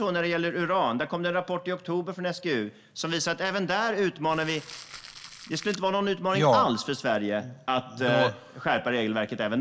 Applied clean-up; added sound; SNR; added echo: none; Crumpling, crinkling; 19 dB; none.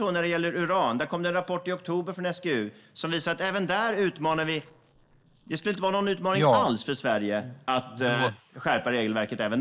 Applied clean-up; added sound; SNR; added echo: neural mask model Resemble Enhance denoiser.